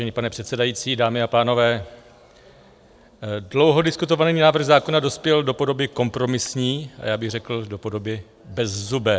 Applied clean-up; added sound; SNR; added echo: none; none; none; none.